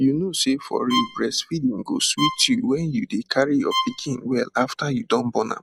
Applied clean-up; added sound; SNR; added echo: classical method log-MMSE.